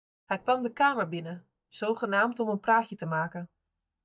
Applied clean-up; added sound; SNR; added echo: neural mask model DeepFilterNet 3.